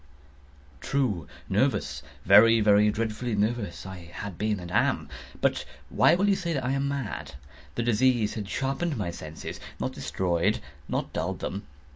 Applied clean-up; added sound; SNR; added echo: none; none; none; none.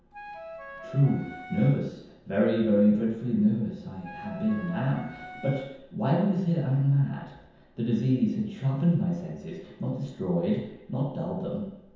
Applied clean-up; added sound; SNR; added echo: none; Wind instrument, woodwind instrument; 15 dB; reverberation time 0.9 s.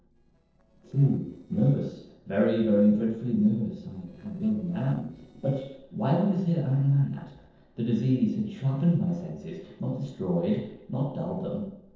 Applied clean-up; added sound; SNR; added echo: neural separator model SepFormer DNS4.